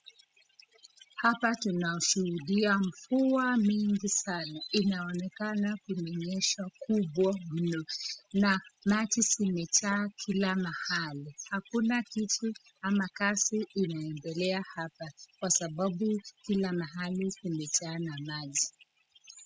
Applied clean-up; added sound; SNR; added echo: classical method spectral subtraction.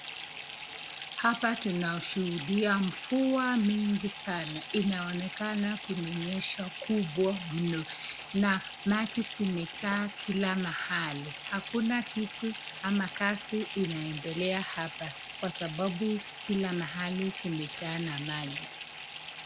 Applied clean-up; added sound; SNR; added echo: none; Fill (with liquid) / Bathtub (filling or washing); 10 dB; none.